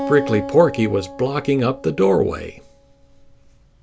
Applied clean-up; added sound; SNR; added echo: none; Acoustic guitar; 12 dB; none.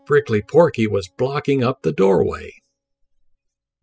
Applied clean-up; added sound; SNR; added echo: classical method spectral subtraction.